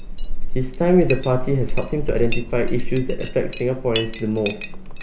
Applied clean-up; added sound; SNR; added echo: none; Chink, clink; 0 dB; none.